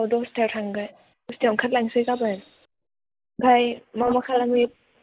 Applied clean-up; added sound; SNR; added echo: neural mask model Resemble Enhance denoiser.